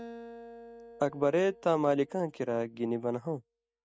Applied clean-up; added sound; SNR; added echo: none; Acoustic guitar; 19 dB; none.